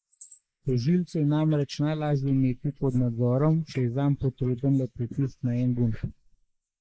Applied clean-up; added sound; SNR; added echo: neural mask model Resemble Enhance denoiser.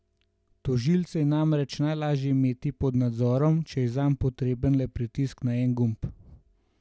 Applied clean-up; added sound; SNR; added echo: none; none; none; none.